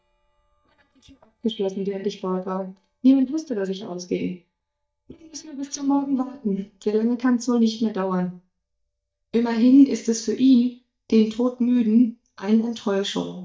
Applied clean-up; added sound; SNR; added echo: neural mask model DeepFilterNet 3.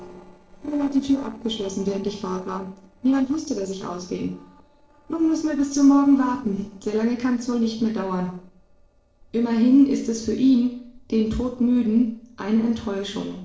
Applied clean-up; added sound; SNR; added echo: neural separator model SepFormer DNS4.